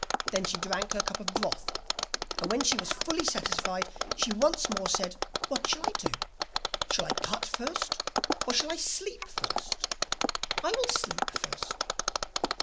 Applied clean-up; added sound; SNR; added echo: none; Mechanisms; -1 dB; none.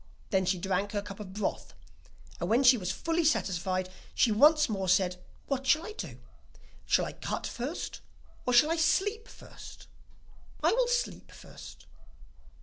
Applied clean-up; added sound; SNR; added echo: none; none; none; none.